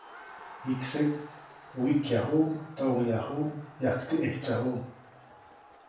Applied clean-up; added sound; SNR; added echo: none; Crowd; 19 dB; reverberation time 0.6 s.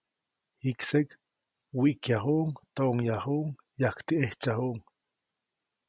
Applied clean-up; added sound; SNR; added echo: none; none; none; none.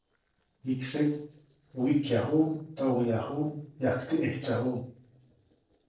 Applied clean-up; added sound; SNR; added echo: neural separator model SepFormer DNS4.